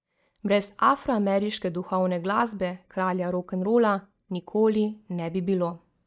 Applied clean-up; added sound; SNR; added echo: neural mask model DeepFilterNet 3.